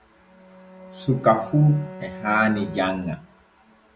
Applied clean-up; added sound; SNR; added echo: none; Bowed string instrument; 17 dB; none.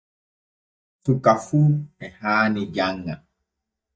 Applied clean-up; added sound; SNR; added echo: neural mask model DeepFilterNet 3.